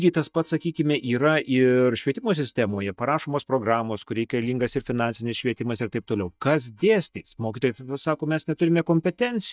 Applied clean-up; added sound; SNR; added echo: neural mask model DeepFilterNet 3.